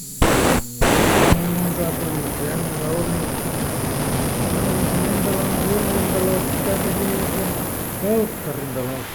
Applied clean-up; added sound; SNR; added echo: none; Fire; -5 dB; none.